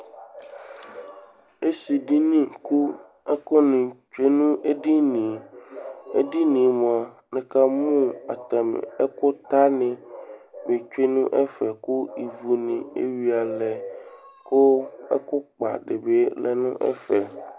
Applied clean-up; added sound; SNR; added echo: none; none; none; none.